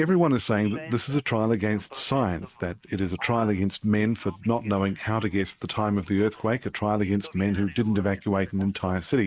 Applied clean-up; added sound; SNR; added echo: neural mask model Resemble Enhance denoiser.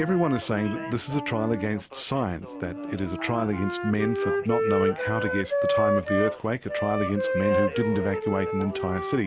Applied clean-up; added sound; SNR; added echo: none; Wind instrument, woodwind instrument; 1 dB; none.